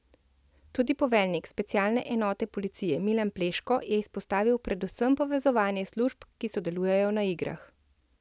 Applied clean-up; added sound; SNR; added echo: none; none; none; none.